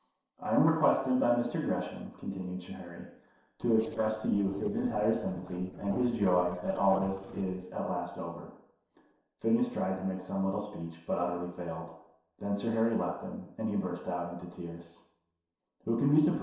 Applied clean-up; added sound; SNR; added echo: neural separator model SepFormer DNS4.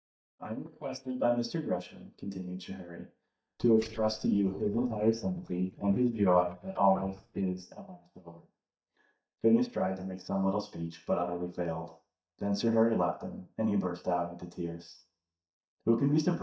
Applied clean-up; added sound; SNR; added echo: neural mask model DeepFilterNet 3.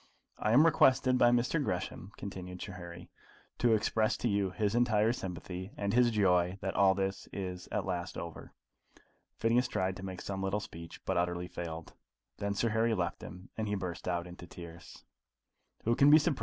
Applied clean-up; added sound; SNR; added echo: none; none; none; none.